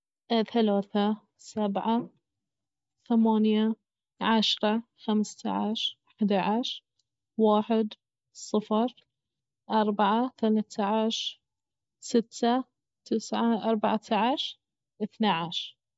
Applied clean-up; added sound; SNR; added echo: none; none; none; none.